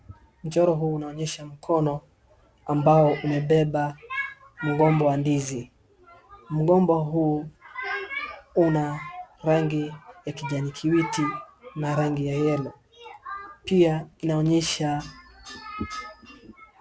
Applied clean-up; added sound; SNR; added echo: none; none; none; none.